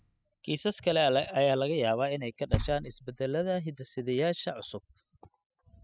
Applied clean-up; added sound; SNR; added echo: classical method spectral subtraction.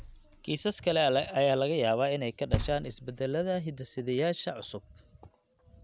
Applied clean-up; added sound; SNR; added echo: none; Knock; 11 dB; none.